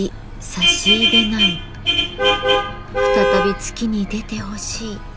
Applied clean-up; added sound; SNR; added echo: none; Vehicle horn, car horn, honking; -5 dB; none.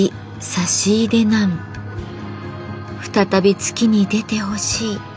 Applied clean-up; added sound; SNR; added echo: none; none; none; none.